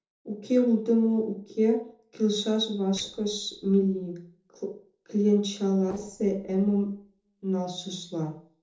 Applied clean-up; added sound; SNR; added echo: neural separator model SepFormer DNS4.